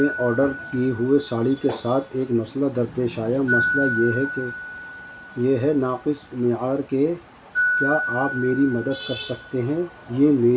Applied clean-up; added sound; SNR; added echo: none; Glockenspiel; 7 dB; none.